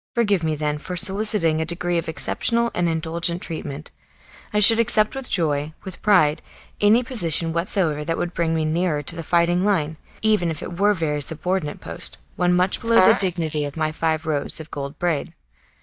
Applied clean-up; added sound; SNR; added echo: neural mask model DeepFilterNet 3.